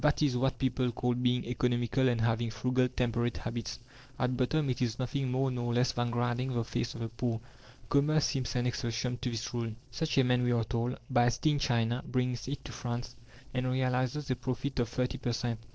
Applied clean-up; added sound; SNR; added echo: neural separator model SepFormer DNS4.